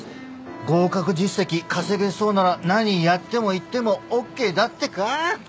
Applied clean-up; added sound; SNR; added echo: none; none; none; none.